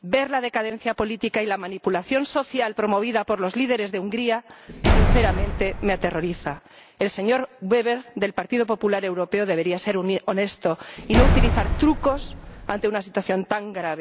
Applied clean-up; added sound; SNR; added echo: none; Slam; -3 dB; none.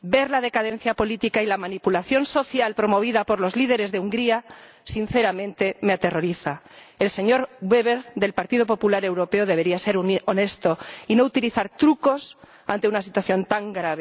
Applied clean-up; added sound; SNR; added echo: none; none; none; none.